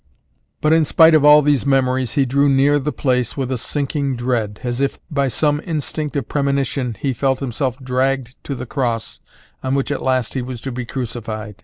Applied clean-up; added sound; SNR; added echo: none; none; none; none.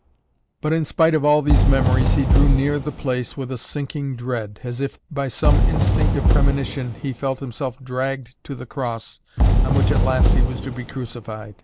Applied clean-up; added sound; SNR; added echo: none; Fireworks; -3 dB; none.